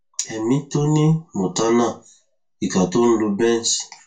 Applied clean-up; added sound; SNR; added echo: none; none; none; reverberation time 0.2 s.